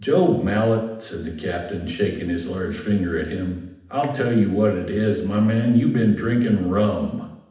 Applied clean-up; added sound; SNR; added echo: none; none; none; reverberation time 0.8 s.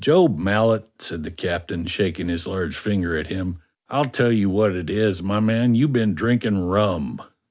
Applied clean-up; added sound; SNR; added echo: none; none; none; none.